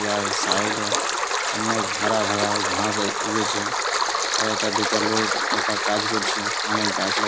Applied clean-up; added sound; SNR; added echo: none; Stream; -4 dB; none.